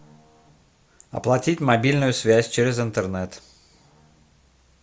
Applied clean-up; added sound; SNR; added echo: none; none; none; none.